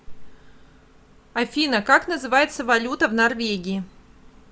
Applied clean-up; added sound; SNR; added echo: none; none; none; none.